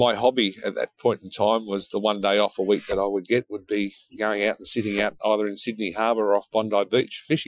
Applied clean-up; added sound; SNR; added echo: classical method Wiener filter.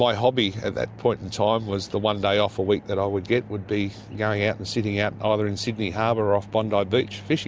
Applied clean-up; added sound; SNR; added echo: none; none; none; none.